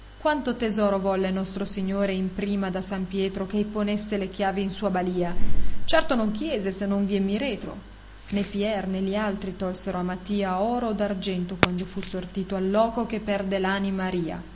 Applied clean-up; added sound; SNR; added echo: none; Fireworks; 16 dB; none.